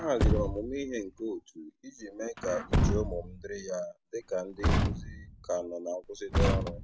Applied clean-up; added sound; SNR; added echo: none; Truck; -4 dB; none.